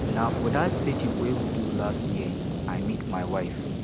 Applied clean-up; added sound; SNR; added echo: none; Fire; -2 dB; none.